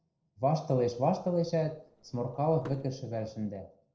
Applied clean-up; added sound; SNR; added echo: neural separator model SepFormer DNS4.